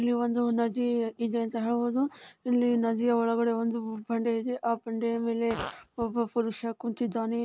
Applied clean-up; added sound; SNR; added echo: none; Fart; 14 dB; none.